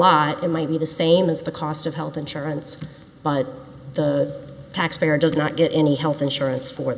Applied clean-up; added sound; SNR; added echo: none; none; none; none.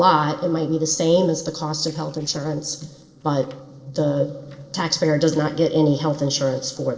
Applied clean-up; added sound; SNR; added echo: neural separator model SepFormer DNS4.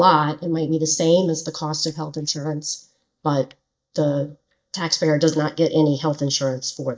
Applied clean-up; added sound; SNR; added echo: neural mask model DeepFilterNet 3.